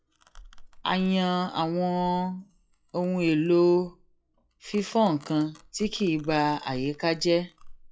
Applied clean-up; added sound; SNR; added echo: classical method log-MMSE.